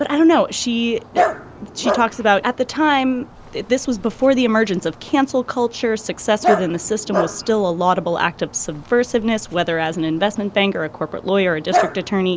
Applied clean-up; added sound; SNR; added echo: none; Dog; 8 dB; none.